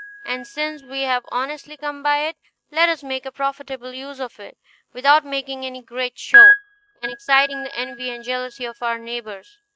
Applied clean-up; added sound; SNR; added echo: neural mask model RNNoise.